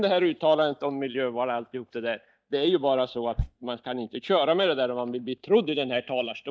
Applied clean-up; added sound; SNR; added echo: neural mask model DeepFilterNet 3.